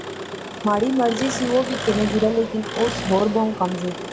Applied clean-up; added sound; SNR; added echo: none; Engine; 7 dB; none.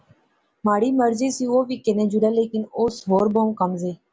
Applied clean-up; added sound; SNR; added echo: none; none; none; none.